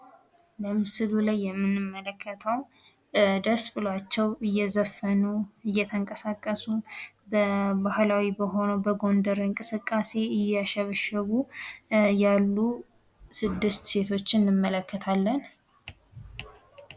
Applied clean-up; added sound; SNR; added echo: none; none; none; none.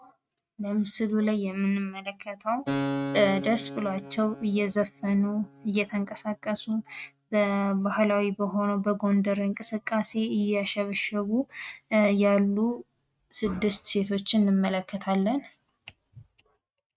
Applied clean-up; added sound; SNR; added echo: neural mask model RNNoise.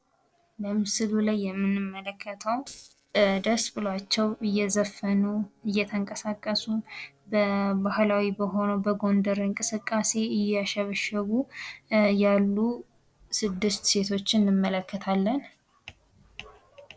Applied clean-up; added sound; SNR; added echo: neural separator model SepFormer DNS4.